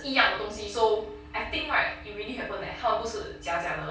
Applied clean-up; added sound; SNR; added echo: none; none; none; reverberation time 0.2 s.